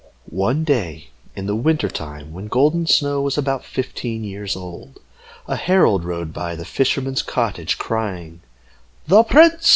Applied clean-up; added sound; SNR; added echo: none; none; none; none.